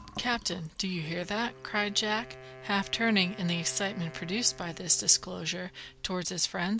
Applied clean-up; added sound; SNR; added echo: none; Fill (with liquid) + Wind instrument, woodwind instrument; 18 dB; none.